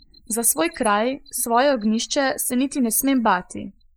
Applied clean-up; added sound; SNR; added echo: neural mask model Resemble Enhance denoiser.